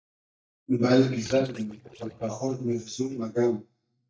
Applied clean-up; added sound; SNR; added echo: neural mask model DeepFilterNet 3.